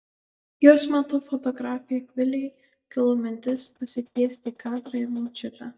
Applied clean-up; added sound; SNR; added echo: neural mask model DeepFilterNet 3.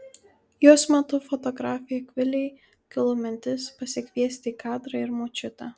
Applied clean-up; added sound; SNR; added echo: none; none; none; none.